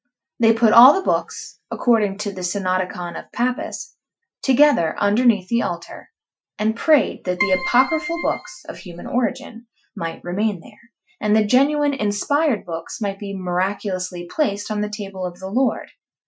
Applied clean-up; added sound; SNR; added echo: classical method Wiener filter.